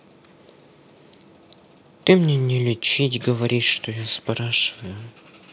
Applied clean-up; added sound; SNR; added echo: none; none; none; none.